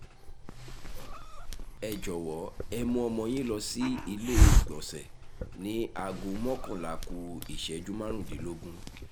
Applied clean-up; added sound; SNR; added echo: none; Hiss; -4 dB; none.